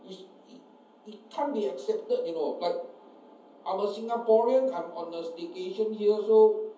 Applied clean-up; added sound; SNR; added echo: none; none; none; reverberation time 0.7 s.